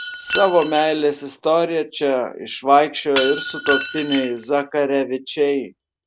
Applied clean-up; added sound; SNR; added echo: none; Shatter; 9 dB; none.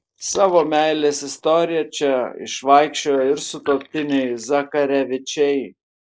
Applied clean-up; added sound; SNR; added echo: neural mask model Resemble Enhance denoiser.